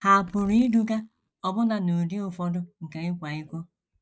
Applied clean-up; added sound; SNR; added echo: neural mask model DeepFilterNet 3.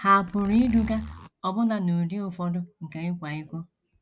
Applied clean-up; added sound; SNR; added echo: none; Zipper (clothing); 13 dB; none.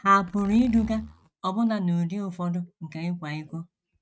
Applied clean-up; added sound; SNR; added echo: neural mask model RNNoise.